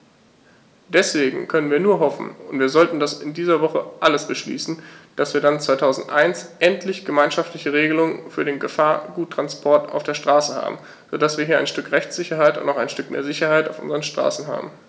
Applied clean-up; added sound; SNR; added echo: none; none; none; none.